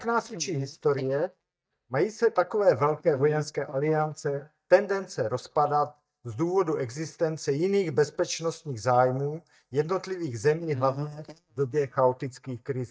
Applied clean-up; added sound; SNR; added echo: neural mask model DeepFilterNet 3.